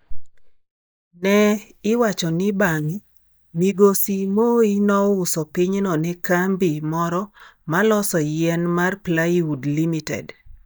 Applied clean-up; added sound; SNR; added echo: neural mask model DeepFilterNet 3.